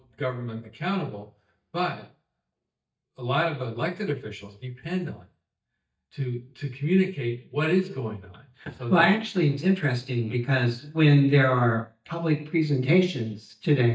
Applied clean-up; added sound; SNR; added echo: neural mask model DeepFilterNet 3.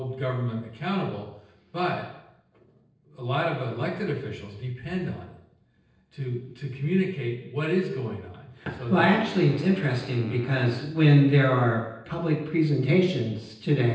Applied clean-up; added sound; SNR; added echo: neural separator model SepFormer DNS4.